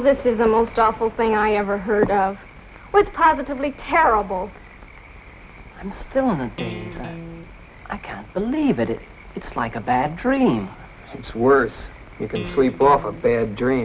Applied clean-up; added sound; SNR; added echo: none; Electric guitar; 13 dB; none.